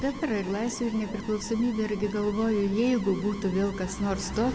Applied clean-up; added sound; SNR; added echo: none; Alarm; 18 dB; none.